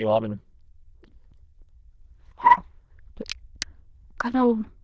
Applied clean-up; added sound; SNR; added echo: neural diffusion model UNIVERSE++.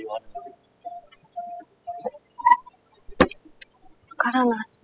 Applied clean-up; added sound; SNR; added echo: classical method spectral subtraction.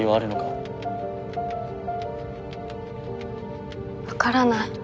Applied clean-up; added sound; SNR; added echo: none; none; none; none.